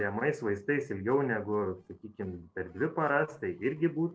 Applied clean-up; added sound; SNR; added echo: neural separator model SepFormer DNS4.